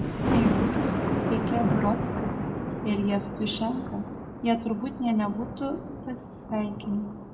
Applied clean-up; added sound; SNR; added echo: none; Thunder; 0 dB; reverberation time 0.7 s.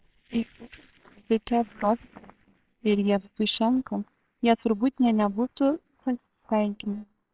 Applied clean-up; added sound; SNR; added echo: neural separator model SepFormer WHAMR!.